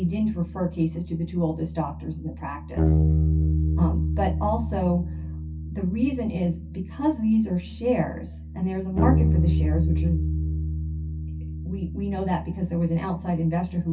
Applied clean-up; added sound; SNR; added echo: none; Bass guitar; -1 dB; reverberation time 0.3 s.